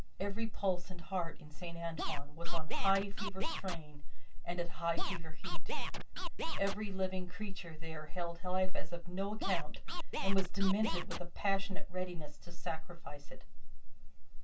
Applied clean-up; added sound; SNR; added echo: none; Scratching (performance technique); 16 dB; reverberation time 0.1 s.